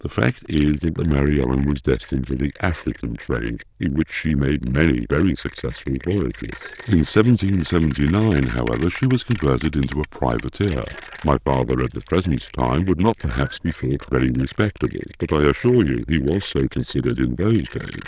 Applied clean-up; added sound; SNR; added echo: neural diffusion model UNIVERSE++.